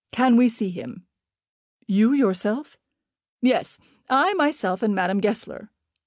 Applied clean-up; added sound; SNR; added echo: none; none; none; none.